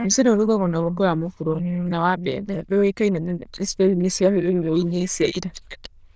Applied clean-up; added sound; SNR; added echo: neural diffusion model UNIVERSE++.